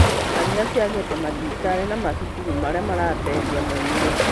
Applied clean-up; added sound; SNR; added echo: none; Waves, surf; -2 dB; none.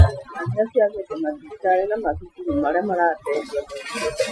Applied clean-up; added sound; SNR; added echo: classical method Wiener filter.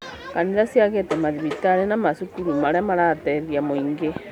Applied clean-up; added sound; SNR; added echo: none; none; none; none.